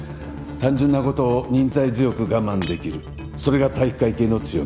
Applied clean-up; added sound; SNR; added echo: none; Shatter; 17 dB; none.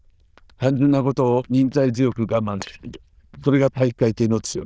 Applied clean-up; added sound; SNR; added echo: neural diffusion model UNIVERSE++.